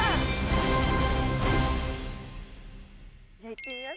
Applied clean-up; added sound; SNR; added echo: none; none; none; none.